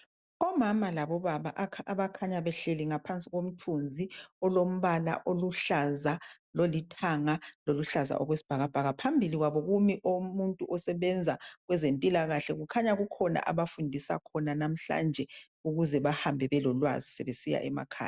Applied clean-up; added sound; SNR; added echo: none; none; none; none.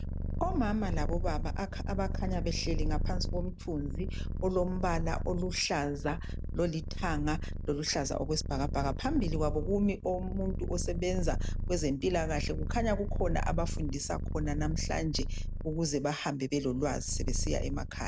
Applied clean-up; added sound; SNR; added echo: none; Purr; 0 dB; none.